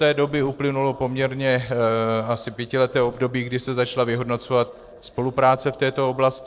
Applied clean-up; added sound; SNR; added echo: neural separator model SepFormer DNS4.